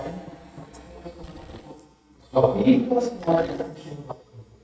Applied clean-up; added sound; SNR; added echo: neural mask model DeepFilterNet 3.